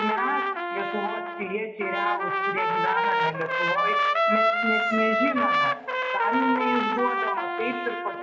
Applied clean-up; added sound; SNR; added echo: none; Trumpet; -4 dB; reverberation time 0.6 s.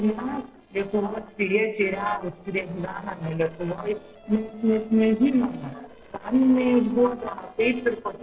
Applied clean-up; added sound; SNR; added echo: neural separator model SepFormer DNS4.